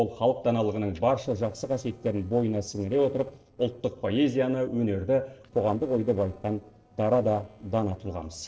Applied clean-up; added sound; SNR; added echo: neural separator model SepFormer DNS4.